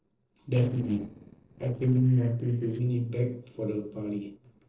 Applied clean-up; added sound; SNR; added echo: neural separator model SepFormer DNS4.